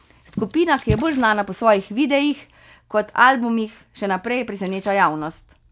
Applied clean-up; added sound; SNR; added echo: none; Splash, splatter; 15 dB; none.